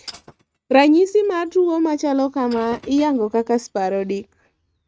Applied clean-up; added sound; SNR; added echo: neural mask model RNNoise.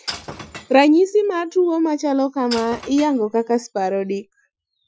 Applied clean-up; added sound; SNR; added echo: classical method Wiener filter.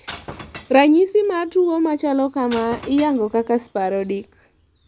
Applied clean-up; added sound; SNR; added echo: none; Shatter / Crushing; 18 dB; none.